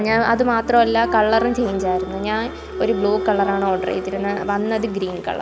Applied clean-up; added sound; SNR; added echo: none; Applause; 7 dB; none.